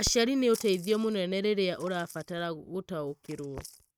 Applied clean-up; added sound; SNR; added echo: neural mask model RNNoise.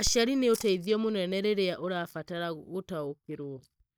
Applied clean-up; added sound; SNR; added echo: neural mask model DeepFilterNet 3.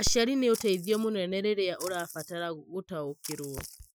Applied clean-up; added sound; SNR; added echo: classical method Wiener filter.